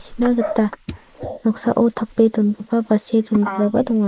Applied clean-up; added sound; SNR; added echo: neural mask model Resemble Enhance denoiser.